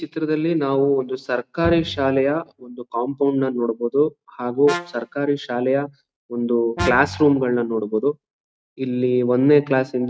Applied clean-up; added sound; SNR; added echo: neural mask model RNNoise.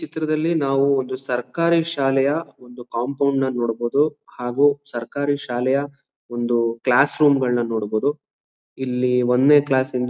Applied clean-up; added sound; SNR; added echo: none; none; none; none.